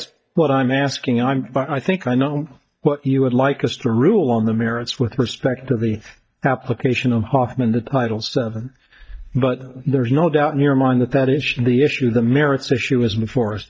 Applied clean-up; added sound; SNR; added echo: neural mask model DeepFilterNet 3.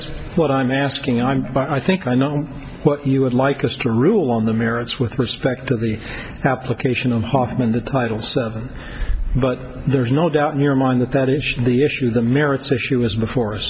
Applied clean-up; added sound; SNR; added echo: none; Sink (filling or washing) / Water; 16 dB; none.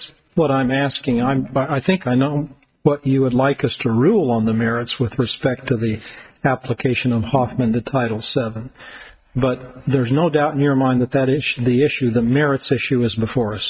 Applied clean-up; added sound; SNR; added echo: neural mask model RNNoise.